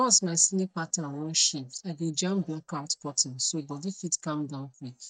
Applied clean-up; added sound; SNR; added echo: neural mask model DeepFilterNet 3.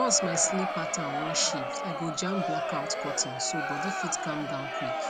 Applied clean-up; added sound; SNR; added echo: none; Crowd; 0 dB; none.